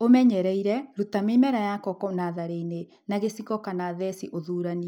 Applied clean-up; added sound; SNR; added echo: none; none; none; none.